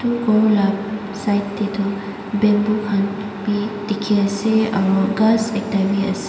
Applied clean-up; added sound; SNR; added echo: none; Truck; 20 dB; reverberation time 2.9 s.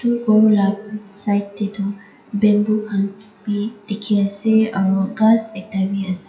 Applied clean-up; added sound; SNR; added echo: classical method WPE with log-MMSE.